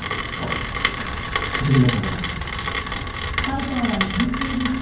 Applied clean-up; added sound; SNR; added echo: none; Rain; 1 dB; reverberation time 0.9 s.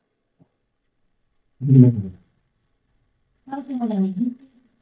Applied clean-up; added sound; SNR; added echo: neural mask model DeepFilterNet 3.